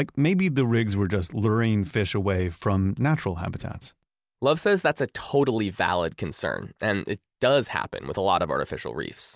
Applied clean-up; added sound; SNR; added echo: none; none; none; none.